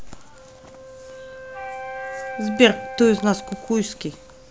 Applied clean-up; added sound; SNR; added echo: none; Wind instrument, woodwind instrument + Wind instrument, woodwind instrument; 12 dB; none.